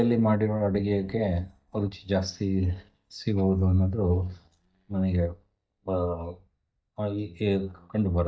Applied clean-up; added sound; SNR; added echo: neural mask model DeepFilterNet 3.